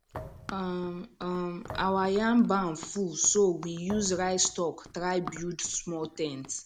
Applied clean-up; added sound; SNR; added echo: none; Run + Thump, thud; 16 dB; none.